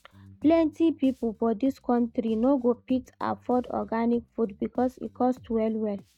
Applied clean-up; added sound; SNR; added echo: neural mask model RNNoise.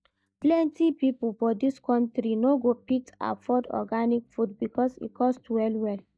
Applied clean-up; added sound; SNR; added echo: neural mask model DeepFilterNet 3.